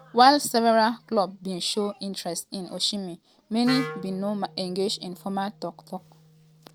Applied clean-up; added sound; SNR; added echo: none; Wind instrument, woodwind instrument; 17 dB; none.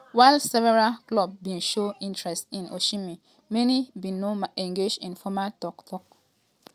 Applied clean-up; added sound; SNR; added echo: none; none; none; none.